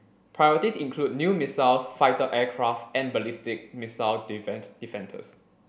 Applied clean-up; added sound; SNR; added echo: none; none; none; none.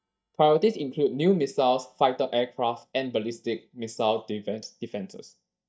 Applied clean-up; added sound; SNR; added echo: neural mask model DeepFilterNet 3.